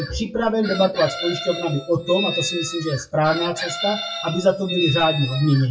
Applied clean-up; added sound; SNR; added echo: classical method WPE with log-MMSE.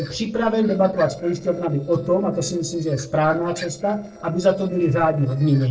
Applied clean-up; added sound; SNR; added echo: neural separator model SepFormer DNS4.